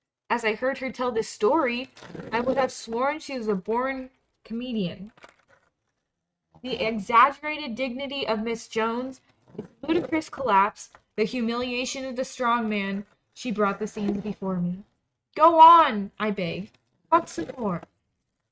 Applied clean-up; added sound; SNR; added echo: neural mask model RNNoise.